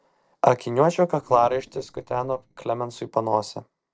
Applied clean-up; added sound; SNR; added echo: neural separator model SepFormer DNS4.